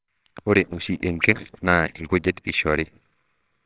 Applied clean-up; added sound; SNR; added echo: neural separator model SepFormer WHAMR!.